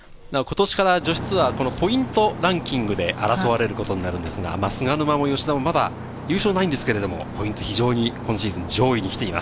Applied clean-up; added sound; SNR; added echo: none; none; none; none.